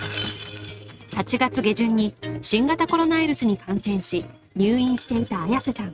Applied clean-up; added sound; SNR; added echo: neural mask model RNNoise.